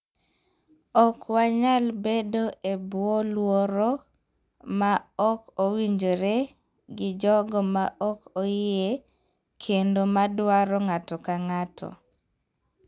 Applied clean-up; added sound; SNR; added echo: none; none; none; none.